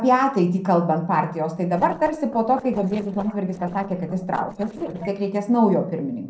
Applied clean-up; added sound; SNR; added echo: neural separator model SepFormer DNS4.